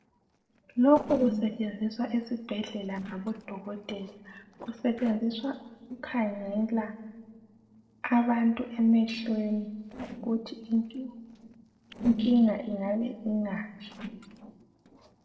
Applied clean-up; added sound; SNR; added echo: neural separator model SepFormer DNS4.